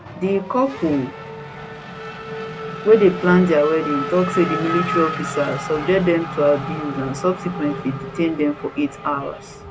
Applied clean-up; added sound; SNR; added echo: none; Race car, auto racing / Accelerating, revving, vroom; 8 dB; none.